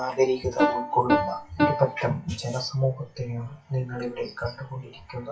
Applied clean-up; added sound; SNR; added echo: classical method WPE with log-MMSE.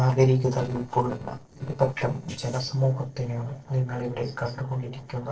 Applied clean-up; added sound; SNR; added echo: neural separator model SepFormer DNS4.